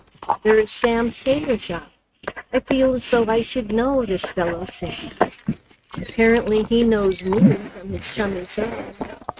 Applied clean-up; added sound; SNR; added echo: neural mask model RNNoise.